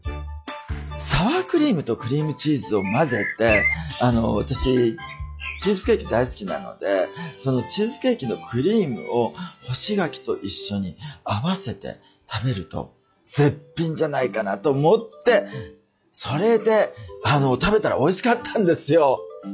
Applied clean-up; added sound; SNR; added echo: classical method log-MMSE.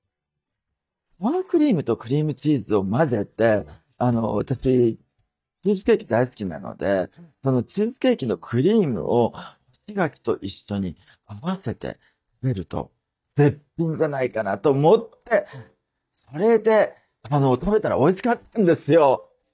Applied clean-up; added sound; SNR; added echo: neural mask model DeepFilterNet 3.